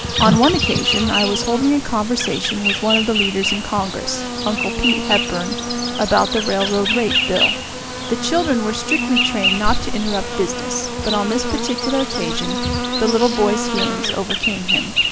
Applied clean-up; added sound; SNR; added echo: none; Insect; 0 dB; none.